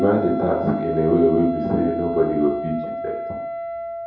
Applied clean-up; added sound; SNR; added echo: none; Wind instrument, woodwind instrument; 7 dB; reverberation time 2.6 s.